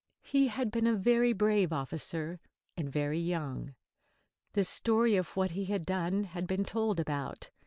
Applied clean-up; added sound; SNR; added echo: none; none; none; none.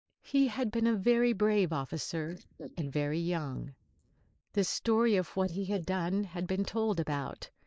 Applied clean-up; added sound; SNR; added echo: neural mask model Resemble Enhance denoiser.